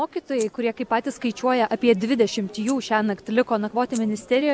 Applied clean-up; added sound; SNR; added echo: none; Rattle (instrument); 19 dB; none.